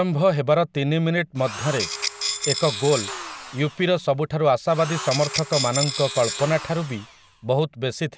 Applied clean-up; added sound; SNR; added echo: none; Tools; 7 dB; none.